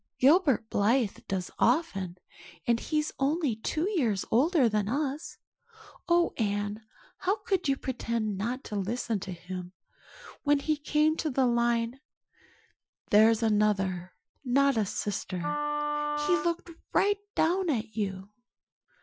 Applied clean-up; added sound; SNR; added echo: classical method Wiener filter.